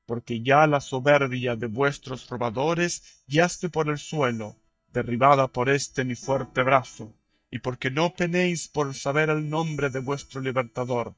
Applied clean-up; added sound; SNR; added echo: neural mask model DeepFilterNet 3.